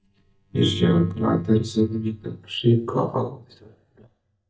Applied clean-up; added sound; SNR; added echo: neural mask model DeepFilterNet 3.